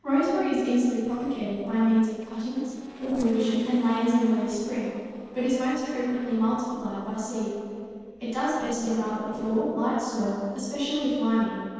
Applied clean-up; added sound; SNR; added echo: neural separator model SepFormer DNS4.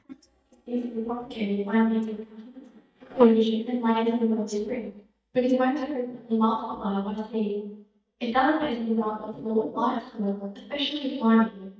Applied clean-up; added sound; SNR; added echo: neural mask model DeepFilterNet 3.